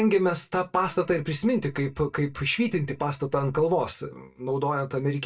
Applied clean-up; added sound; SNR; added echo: neural mask model DeepFilterNet 3.